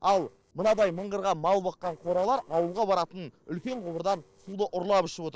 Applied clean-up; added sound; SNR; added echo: neural separator model SepFormer DNS4.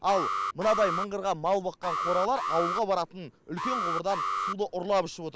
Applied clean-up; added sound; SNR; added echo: none; Alarm; 3 dB; none.